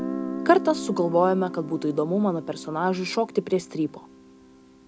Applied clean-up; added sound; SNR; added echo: none; Guitar; 10 dB; none.